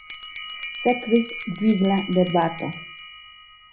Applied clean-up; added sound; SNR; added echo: none; Bell; 7 dB; reverberation time 0.4 s.